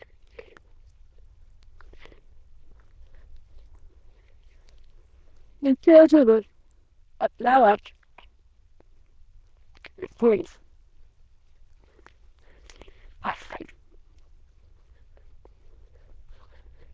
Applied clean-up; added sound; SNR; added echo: neural diffusion model UNIVERSE++.